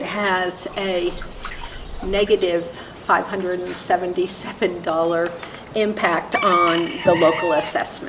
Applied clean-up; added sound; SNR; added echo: none; Bird / Chicken, rooster + Liquid; 11 dB; none.